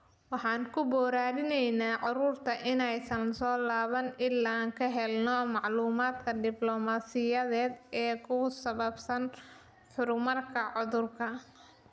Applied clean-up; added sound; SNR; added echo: none; none; none; none.